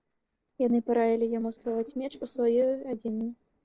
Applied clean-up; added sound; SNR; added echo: neural separator model SepFormer DNS4.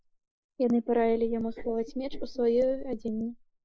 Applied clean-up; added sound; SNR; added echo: neural mask model Resemble Enhance denoiser.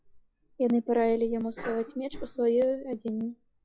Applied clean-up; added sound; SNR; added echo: classical method log-MMSE.